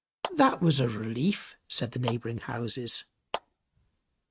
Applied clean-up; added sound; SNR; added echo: neural mask model RNNoise.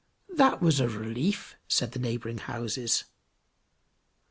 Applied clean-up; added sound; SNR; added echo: none; none; none; none.